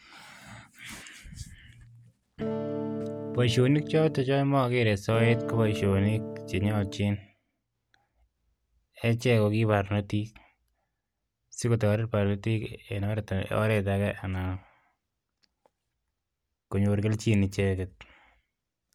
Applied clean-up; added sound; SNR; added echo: none; Electric guitar / Strum; 5 dB; none.